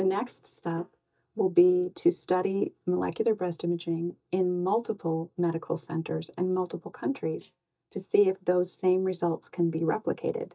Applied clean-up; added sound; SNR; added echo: neural mask model DeepFilterNet 3.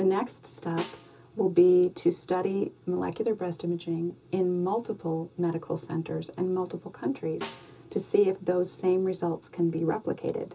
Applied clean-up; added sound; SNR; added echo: none; Snare drum; 20 dB; reverberation time 0.2 s.